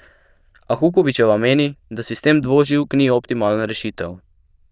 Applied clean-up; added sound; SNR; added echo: neural diffusion model UNIVERSE++.